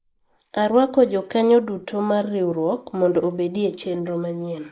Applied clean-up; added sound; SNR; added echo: neural mask model Resemble Enhance denoiser.